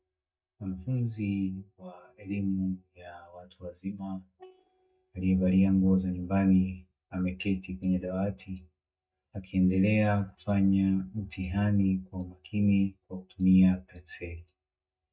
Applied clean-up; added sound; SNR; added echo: neural mask model DeepFilterNet 3.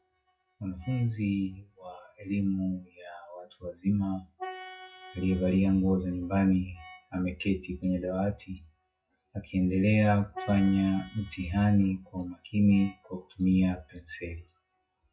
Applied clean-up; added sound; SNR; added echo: classical method WPE with log-MMSE.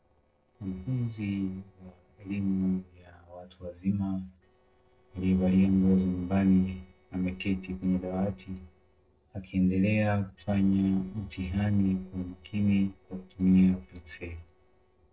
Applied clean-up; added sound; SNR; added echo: neural separator model SepFormer DNS4.